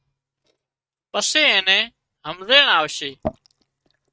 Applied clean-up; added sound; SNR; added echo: neural mask model RNNoise.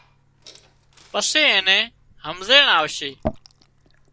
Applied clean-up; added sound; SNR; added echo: none; Fill (with liquid) / Glass; 16 dB; none.